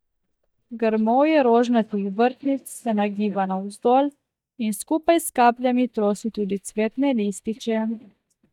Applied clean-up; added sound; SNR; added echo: neural mask model DeepFilterNet 3.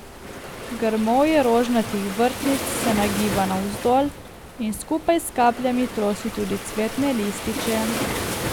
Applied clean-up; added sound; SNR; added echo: none; Waves, surf; 7 dB; none.